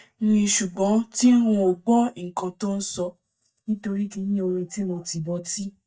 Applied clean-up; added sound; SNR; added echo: neural mask model DeepFilterNet 3.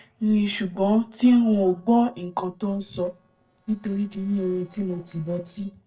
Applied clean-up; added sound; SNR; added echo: neural separator model SepFormer DNS4.